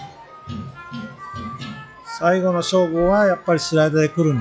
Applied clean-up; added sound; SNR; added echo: classical method log-MMSE.